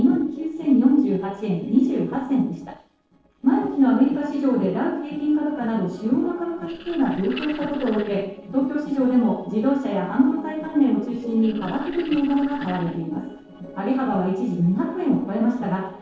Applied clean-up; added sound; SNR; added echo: neural separator model SepFormer DNS4.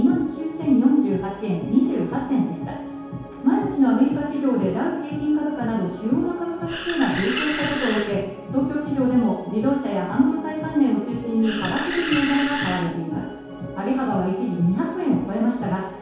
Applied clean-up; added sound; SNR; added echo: none; Animal; 7 dB; reverberation time 0.8 s.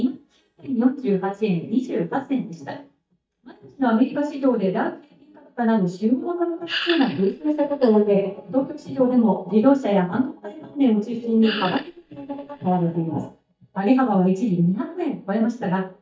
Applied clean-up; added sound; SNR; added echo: neural mask model DeepFilterNet 3.